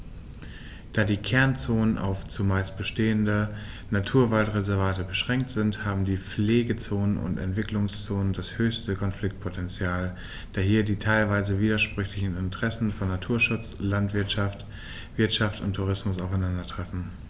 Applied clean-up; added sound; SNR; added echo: none; none; none; none.